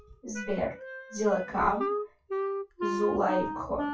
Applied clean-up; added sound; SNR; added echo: classical method WPE with log-MMSE.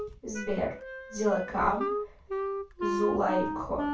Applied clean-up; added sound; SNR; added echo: none; Wind instrument, woodwind instrument; 3 dB; reverberation time 0.2 s.